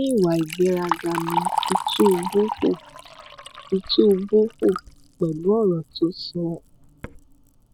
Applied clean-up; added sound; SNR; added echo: none; Liquid; 9 dB; none.